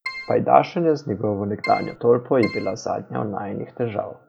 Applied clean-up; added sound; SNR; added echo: none; Keyboard (musical); 11 dB; none.